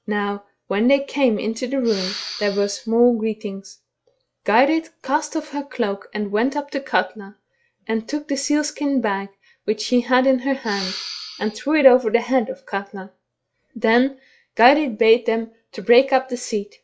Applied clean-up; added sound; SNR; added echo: classical method log-MMSE.